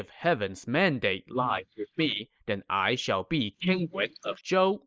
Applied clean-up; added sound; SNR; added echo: neural mask model Resemble Enhance denoiser.